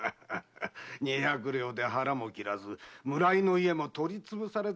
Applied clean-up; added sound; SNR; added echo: none; none; none; none.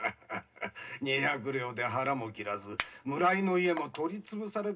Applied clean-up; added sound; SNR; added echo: none; Chink, clink; 3 dB; reverberation time 0.2 s.